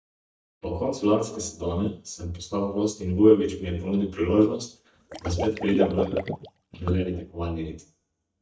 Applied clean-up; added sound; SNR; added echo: neural mask model DeepFilterNet 3.